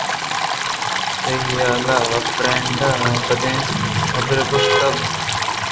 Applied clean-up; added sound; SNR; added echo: none; Stream; 1 dB; reverberation time 0.6 s.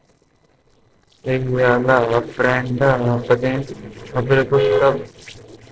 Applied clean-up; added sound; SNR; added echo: neural separator model SepFormer DNS4.